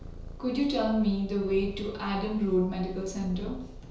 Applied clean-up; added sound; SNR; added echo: none; Purr; 12 dB; reverberation time 0.5 s.